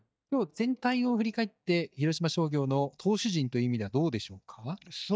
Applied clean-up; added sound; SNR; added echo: neural mask model DeepFilterNet 3.